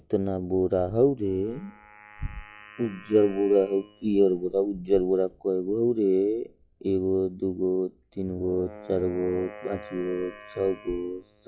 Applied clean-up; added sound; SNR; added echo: classical method log-MMSE.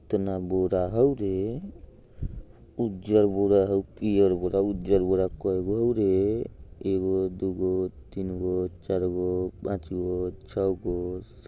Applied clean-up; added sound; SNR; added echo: none; none; none; none.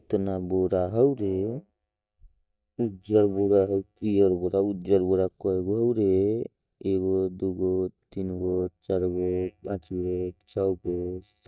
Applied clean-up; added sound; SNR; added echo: neural mask model DeepFilterNet 3.